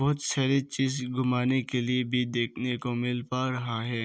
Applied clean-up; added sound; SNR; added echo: none; none; none; none.